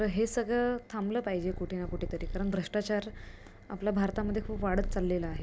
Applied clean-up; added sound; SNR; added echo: none; Purr; 7 dB; none.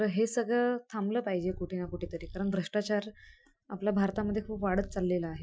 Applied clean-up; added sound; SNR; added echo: classical method Wiener filter.